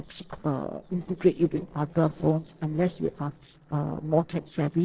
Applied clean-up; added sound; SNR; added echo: neural separator model SepFormer DNS4.